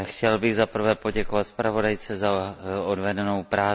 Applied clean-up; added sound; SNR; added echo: none; none; none; none.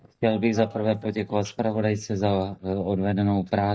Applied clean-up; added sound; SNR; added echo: neural mask model DeepFilterNet 3.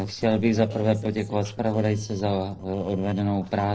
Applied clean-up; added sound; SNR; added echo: neural separator model SepFormer DNS4.